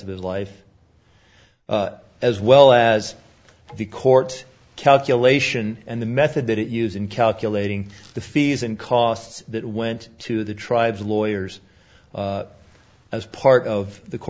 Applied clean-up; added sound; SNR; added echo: none; none; none; none.